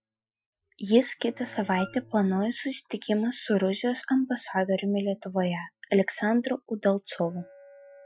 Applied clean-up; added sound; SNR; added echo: classical method Wiener filter.